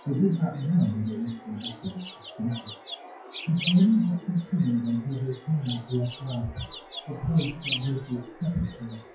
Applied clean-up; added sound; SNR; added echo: classical method WPE with log-MMSE.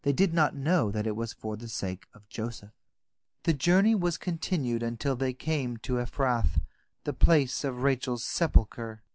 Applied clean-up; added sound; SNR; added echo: none; none; none; none.